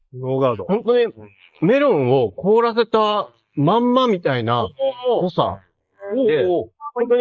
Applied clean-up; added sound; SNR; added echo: neural mask model Resemble Enhance denoiser.